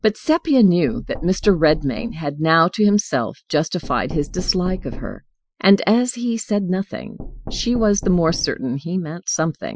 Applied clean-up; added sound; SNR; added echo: classical method Wiener filter.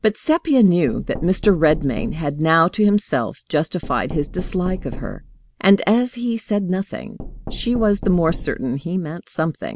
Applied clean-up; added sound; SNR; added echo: none; Knock; 12 dB; none.